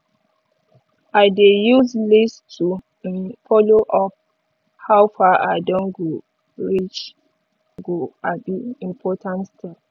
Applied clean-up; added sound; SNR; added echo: none; none; none; none.